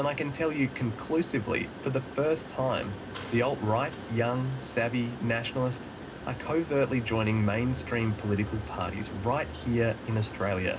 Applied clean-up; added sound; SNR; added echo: none; Mechanisms; 12 dB; reverberation time 0.2 s.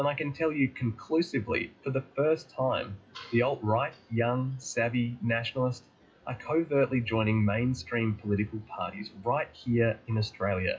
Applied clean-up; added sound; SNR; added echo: classical method WPE with log-MMSE.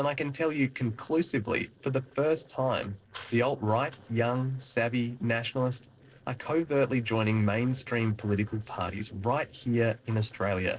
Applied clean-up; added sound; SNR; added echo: neural separator model SepFormer DNS4.